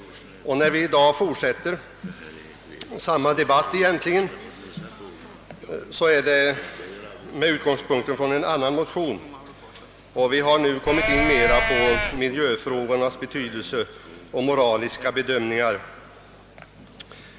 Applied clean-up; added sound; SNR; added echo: none; Livestock, farm animals, working animals; -1 dB; none.